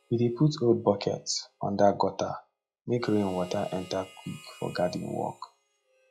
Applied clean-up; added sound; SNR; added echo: classical method log-MMSE.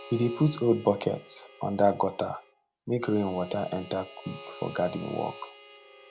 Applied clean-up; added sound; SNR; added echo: none; Harmonica; 18 dB; none.